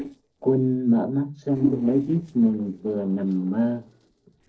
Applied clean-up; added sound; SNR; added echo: neural separator model SepFormer DNS4.